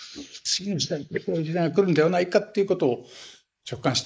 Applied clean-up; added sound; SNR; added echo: neural mask model Resemble Enhance denoiser.